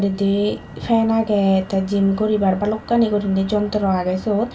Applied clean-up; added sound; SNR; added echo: none; Motor vehicle (road); 19 dB; reverberation time 0.2 s.